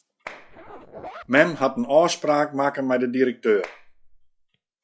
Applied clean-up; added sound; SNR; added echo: classical method log-MMSE.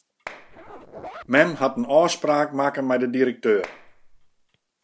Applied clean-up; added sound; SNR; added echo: none; Clapping + Zipper (clothing); 18 dB; none.